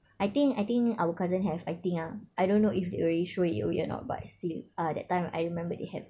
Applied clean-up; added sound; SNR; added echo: none; none; none; none.